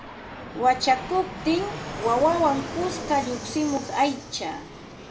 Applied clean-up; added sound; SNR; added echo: none; Fixed-wing aircraft, airplane; 10 dB; reverberation time 0.7 s.